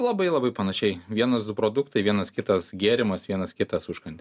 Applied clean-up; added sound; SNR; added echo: none; none; none; none.